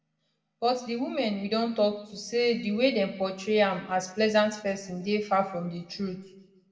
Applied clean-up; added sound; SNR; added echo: none; none; none; reverberation time 0.8 s.